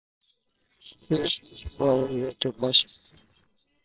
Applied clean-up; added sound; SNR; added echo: neural separator model SepFormer WHAMR!.